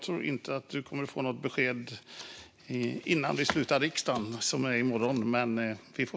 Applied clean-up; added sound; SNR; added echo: none; none; none; none.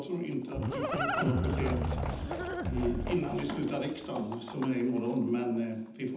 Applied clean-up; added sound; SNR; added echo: none; Livestock, farm animals, working animals; 2 dB; reverberation time 0.8 s.